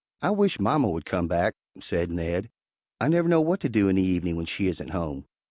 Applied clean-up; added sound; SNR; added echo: none; none; none; none.